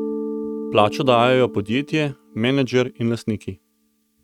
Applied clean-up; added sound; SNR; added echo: neural mask model RNNoise.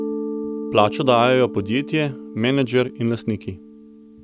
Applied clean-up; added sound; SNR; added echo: none; Mallet percussion; 10 dB; none.